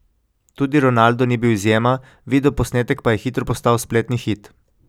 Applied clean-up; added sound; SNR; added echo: none; none; none; none.